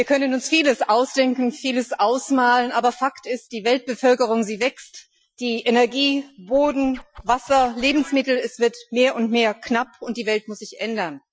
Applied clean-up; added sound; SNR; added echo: classical method Wiener filter.